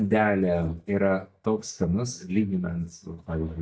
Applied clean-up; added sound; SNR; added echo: neural mask model DeepFilterNet 3.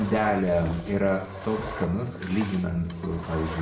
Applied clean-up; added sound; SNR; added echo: none; Engine; 14 dB; reverberation time 0.8 s.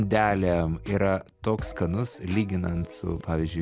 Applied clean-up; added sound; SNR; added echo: none; none; none; none.